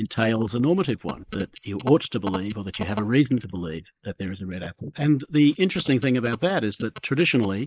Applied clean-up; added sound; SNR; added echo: neural mask model Resemble Enhance denoiser.